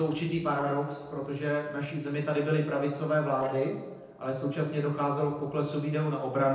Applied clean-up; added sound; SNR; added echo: neural separator model SepFormer DNS4.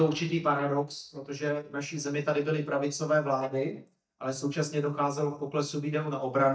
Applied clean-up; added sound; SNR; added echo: neural mask model DeepFilterNet 3.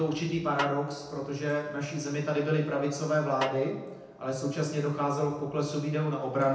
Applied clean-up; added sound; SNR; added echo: none; Snare drum; 11 dB; reverberation time 0.8 s.